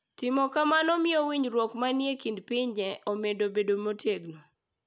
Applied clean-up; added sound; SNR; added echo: none; none; none; none.